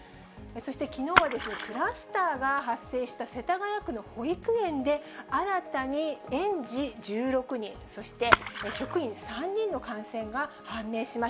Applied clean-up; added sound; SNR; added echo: none; Splash, splatter; 0 dB; none.